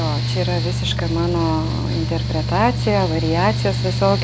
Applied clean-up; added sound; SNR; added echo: none; Mechanical fan; 0 dB; none.